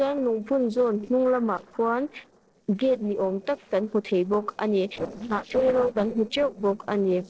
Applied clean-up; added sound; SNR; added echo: neural separator model SepFormer DNS4.